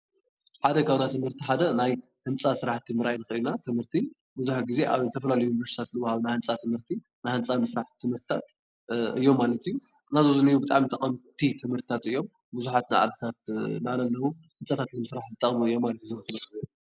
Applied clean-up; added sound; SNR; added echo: neural mask model Resemble Enhance denoiser.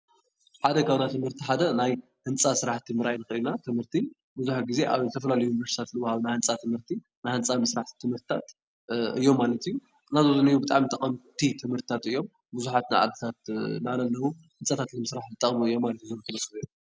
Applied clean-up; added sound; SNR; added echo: none; none; none; none.